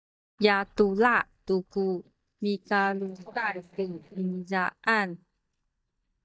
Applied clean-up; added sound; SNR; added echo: neural mask model DeepFilterNet 3.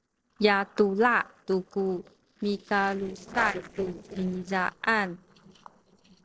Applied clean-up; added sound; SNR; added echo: neural separator model SepFormer DNS4.